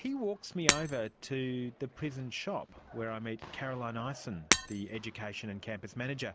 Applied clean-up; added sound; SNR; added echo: none; Shatter; -2 dB; none.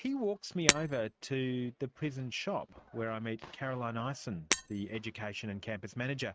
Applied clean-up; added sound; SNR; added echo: neural mask model RNNoise.